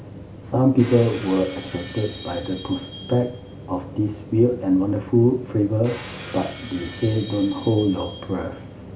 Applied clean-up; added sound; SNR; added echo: none; Shatter; 19 dB; none.